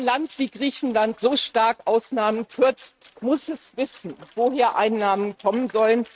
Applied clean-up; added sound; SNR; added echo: neural mask model RNNoise.